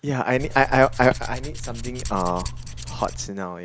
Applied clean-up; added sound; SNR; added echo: none; Tools; 8 dB; none.